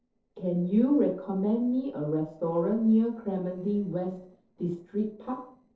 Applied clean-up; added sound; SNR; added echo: neural separator model SepFormer DNS4.